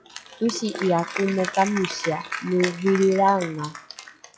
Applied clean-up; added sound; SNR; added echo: classical method log-MMSE.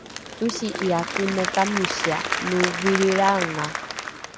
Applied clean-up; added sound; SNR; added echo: none; Applause / Crowd; 4 dB; none.